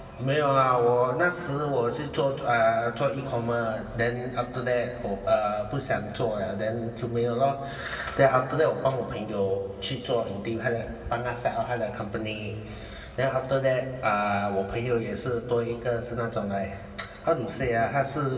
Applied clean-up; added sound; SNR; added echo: none; none; none; reverberation time 2.3 s.